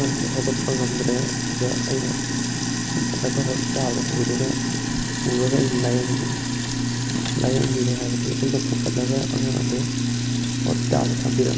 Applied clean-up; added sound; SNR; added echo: none; Sink (filling or washing); -3 dB; none.